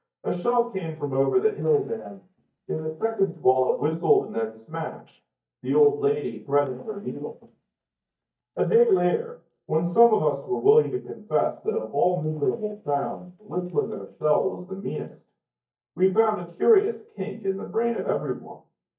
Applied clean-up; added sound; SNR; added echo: neural mask model DeepFilterNet 3.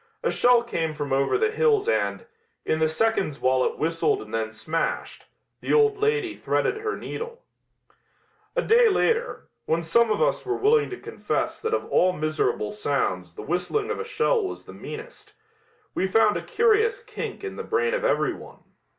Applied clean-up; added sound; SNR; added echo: none; none; none; none.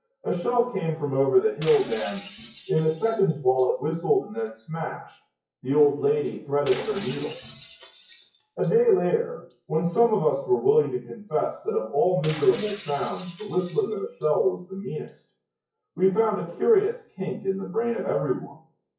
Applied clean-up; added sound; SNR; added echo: classical method WPE with log-MMSE.